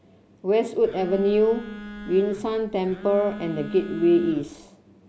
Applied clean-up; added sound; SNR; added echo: none; Telephone; 13 dB; none.